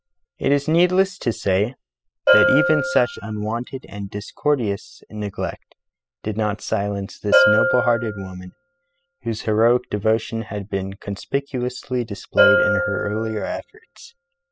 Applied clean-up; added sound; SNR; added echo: classical method spectral subtraction.